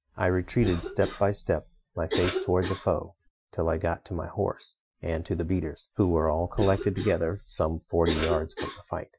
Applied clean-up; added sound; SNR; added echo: classical method Wiener filter.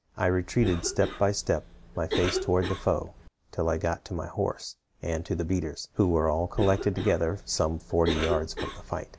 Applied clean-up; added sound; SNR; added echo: none; Cough; 10 dB; none.